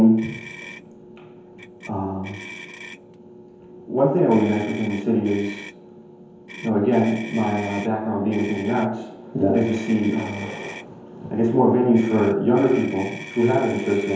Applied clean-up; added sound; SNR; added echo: none; Motor vehicle (road); 18 dB; reverberation time 0.9 s.